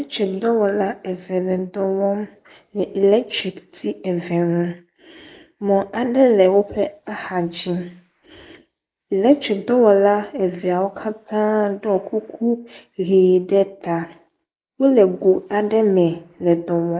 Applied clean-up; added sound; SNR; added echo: neural mask model Resemble Enhance denoiser.